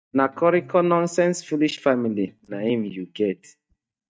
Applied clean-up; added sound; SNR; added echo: neural mask model DeepFilterNet 3.